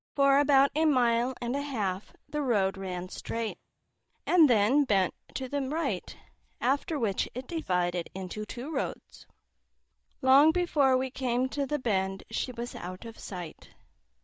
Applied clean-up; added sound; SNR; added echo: neural mask model DeepFilterNet 3.